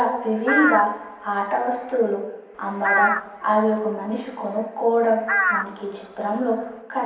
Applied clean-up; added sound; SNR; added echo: none; Crow; 4 dB; reverberation time 0.9 s.